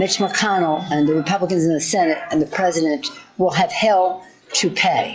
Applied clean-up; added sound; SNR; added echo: classical method log-MMSE.